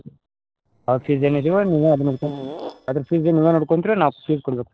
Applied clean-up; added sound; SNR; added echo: neural separator model SepFormer DNS4.